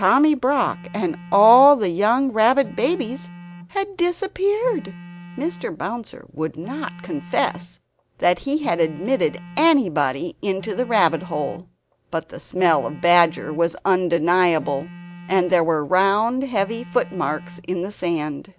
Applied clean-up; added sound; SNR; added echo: none; Telephone; 20 dB; none.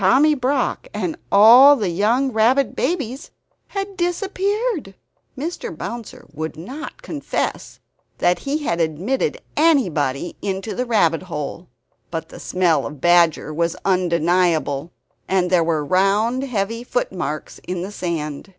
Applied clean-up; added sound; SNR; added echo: none; none; none; none.